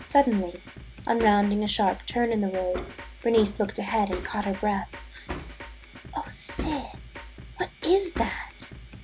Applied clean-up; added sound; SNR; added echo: none; Hammer + Drum kit; 11 dB; none.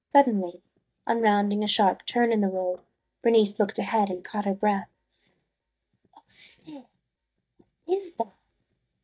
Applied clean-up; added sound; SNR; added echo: neural mask model DeepFilterNet 3.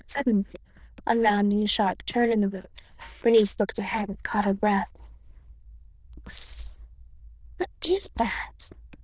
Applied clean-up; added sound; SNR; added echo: neural diffusion model UNIVERSE++.